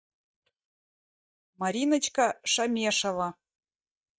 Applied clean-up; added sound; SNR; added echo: neural mask model DeepFilterNet 3.